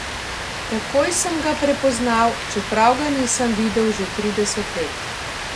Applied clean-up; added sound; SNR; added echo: none; Rain; 7 dB; none.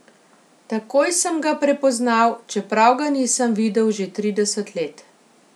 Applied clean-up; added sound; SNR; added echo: none; none; none; none.